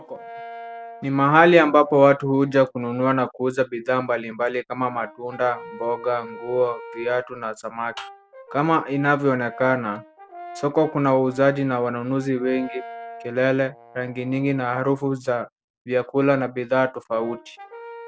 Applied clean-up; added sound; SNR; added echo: none; Brass instrument; 19 dB; none.